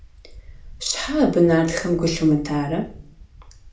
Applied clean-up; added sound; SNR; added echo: none; Wind; 18 dB; reverberation time 0.4 s.